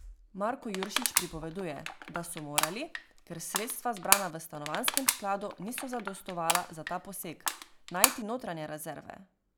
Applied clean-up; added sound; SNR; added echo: none; Crushing; -3 dB; none.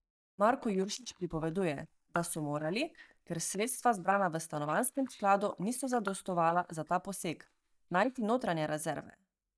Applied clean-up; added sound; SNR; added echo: neural mask model DeepFilterNet 3.